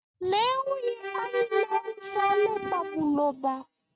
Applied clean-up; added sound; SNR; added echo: neural mask model RNNoise.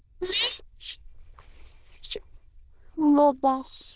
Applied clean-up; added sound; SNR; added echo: neural diffusion model UNIVERSE++.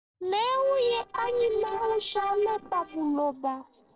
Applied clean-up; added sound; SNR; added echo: neural separator model SepFormer DNS4.